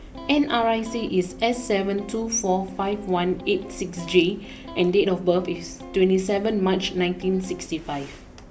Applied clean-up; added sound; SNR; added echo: none; Electric guitar; 17 dB; none.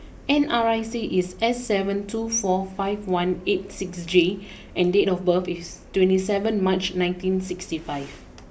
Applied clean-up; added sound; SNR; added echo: none; none; none; none.